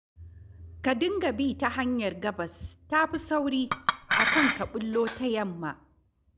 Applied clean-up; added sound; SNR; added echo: none; Chink, clink; 0 dB; none.